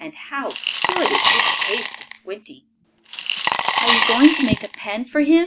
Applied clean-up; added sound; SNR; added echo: none; Coin (dropping) / Glass; 0 dB; none.